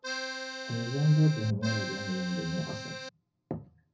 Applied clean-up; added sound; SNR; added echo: none; Accordion; 7 dB; reverberation time 0.4 s.